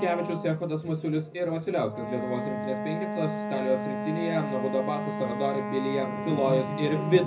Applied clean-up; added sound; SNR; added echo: none; Wind instrument, woodwind instrument; 5 dB; reverberation time 0.4 s.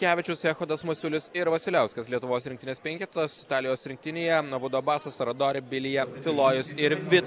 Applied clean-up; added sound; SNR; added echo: none; none; none; none.